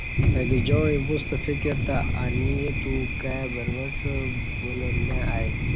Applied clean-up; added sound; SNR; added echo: none; Thunder; -4 dB; none.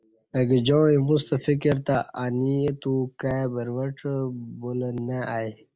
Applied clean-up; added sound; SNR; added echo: none; none; none; none.